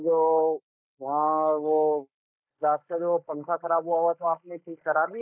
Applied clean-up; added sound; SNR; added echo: neural mask model Resemble Enhance denoiser.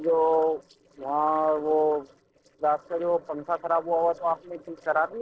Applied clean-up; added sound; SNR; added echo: neural separator model SepFormer DNS4.